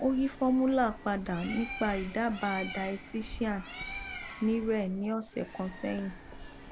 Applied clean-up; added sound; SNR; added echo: none; Bird; 11 dB; none.